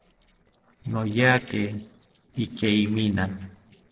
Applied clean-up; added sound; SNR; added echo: neural separator model SepFormer DNS4.